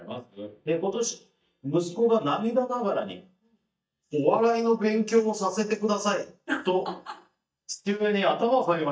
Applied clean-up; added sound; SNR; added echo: neural mask model DeepFilterNet 3.